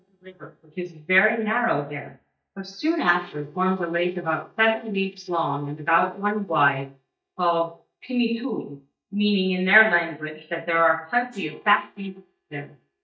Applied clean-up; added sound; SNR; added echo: neural mask model DeepFilterNet 3.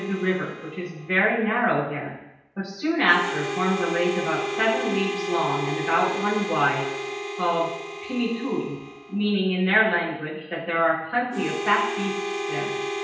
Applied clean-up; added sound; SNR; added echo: none; Harmonica; 7 dB; reverberation time 0.9 s.